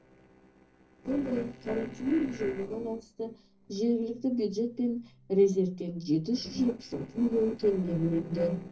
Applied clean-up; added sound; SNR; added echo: neural separator model SepFormer DNS4.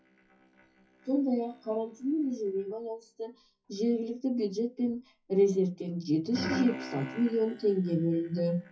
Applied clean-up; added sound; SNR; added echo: classical method WPE with log-MMSE.